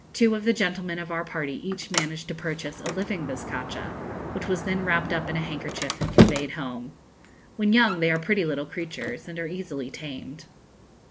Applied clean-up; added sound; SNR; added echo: none; Sliding door; 2 dB; none.